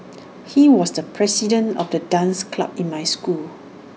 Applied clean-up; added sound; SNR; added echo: none; none; none; none.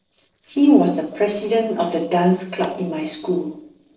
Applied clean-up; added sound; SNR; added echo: neural separator model SepFormer DNS4.